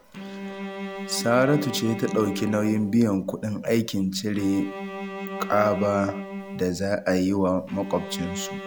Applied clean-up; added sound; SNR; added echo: none; Bowed string instrument; 10 dB; none.